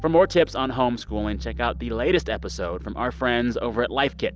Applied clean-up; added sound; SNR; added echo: none; none; none; none.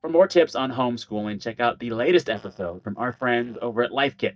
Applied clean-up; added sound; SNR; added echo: neural mask model DeepFilterNet 3.